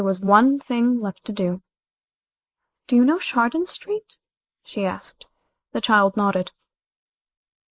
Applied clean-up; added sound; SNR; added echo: neural mask model Resemble Enhance denoiser.